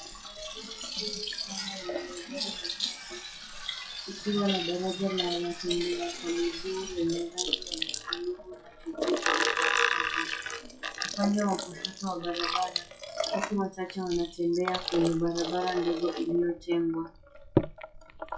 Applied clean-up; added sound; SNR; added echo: classical method WPE with log-MMSE.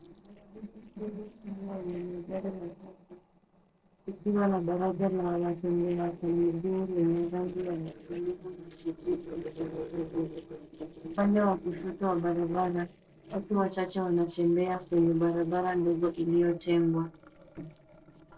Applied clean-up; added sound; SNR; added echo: neural separator model SepFormer DNS4.